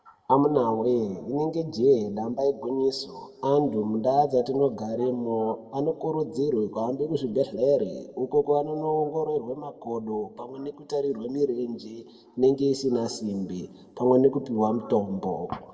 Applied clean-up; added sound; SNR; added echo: none; none; none; reverberation time 1.2 s.